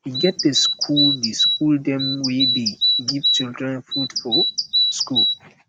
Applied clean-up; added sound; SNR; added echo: none; Bird vocalization, bird call, bird song; -3 dB; none.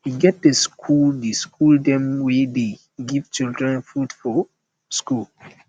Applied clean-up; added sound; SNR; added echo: none; none; none; none.